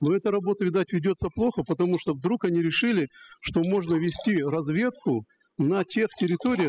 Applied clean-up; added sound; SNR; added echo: classical method spectral subtraction.